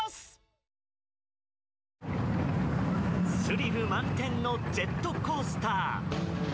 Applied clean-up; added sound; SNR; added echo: none; none; none; none.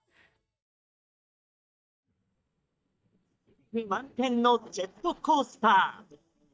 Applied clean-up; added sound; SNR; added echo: neural mask model DeepFilterNet 3.